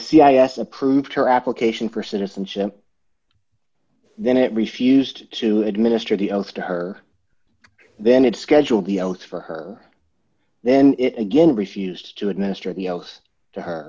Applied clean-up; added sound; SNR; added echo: none; none; none; none.